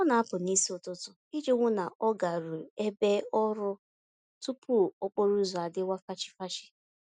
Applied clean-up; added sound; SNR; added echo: none; none; none; none.